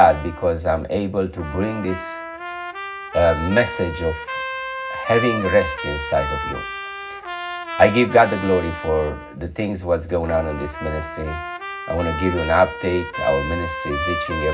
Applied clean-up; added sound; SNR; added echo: none; Trumpet; 8 dB; reverberation time 0.4 s.